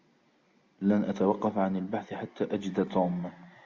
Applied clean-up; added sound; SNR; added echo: none; none; none; none.